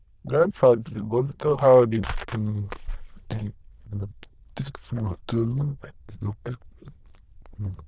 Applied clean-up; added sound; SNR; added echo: neural diffusion model UNIVERSE++.